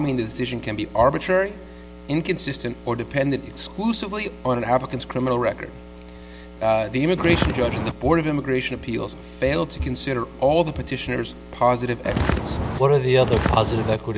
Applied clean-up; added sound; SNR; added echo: none; Walk, footsteps; 1 dB; none.